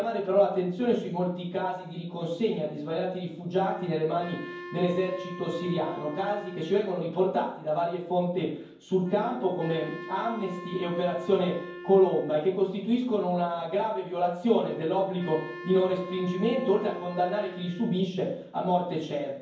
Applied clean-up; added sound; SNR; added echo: none; Wind instrument, woodwind instrument; 13 dB; reverberation time 0.9 s.